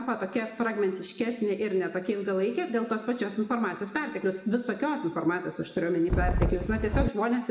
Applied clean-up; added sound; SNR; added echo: none; Wind; -2 dB; reverberation time 1.3 s.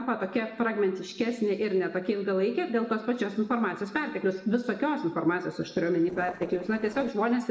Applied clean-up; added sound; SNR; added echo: neural separator model SepFormer DNS4.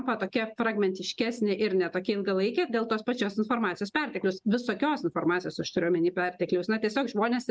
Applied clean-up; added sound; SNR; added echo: none; none; none; none.